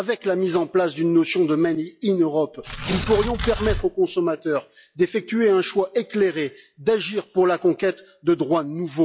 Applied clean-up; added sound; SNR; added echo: classical method log-MMSE.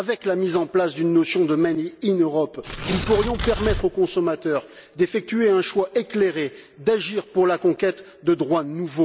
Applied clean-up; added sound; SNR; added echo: none; Tearing; 7 dB; none.